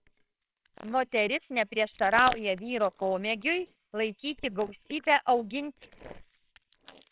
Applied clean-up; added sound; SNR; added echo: neural separator model SepFormer WHAMR!.